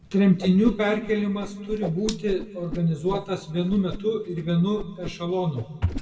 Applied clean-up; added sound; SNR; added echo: none; Whoosh, swoosh, swish; 13 dB; reverberation time 1.8 s.